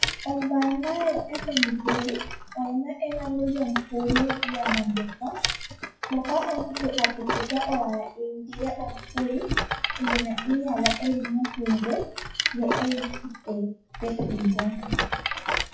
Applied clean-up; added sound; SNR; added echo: classical method WPE with log-MMSE.